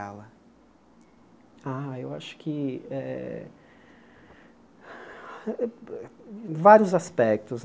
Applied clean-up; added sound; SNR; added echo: none; none; none; none.